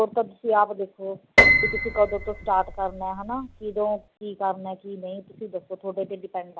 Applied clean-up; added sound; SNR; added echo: none; Piano; -4 dB; none.